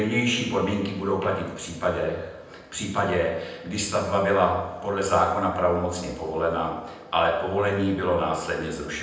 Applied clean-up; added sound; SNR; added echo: none; none; none; reverberation time 0.9 s.